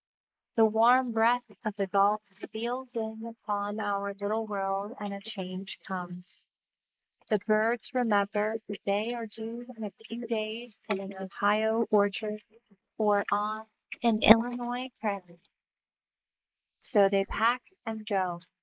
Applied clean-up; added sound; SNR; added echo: neural mask model Resemble Enhance denoiser.